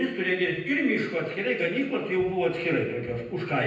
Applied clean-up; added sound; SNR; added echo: none; none; none; reverberation time 0.9 s.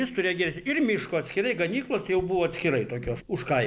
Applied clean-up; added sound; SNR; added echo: none; none; none; none.